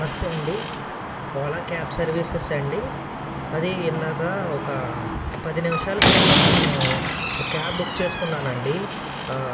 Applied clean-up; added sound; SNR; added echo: none; Slam; -3 dB; reverberation time 2.1 s.